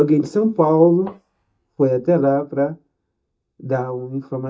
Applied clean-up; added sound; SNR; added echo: neural mask model DeepFilterNet 3.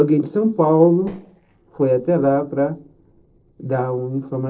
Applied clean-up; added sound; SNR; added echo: neural separator model SepFormer DNS4.